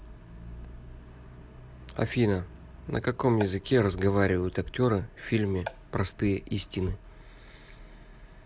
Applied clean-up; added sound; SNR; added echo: none; Marimba, xylophone; 16 dB; none.